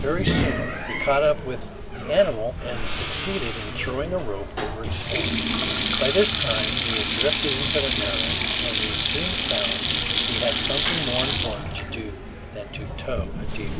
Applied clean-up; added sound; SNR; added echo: none; Sink (filling or washing); -5 dB; none.